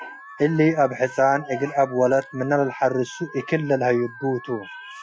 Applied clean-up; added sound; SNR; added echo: classical method Wiener filter.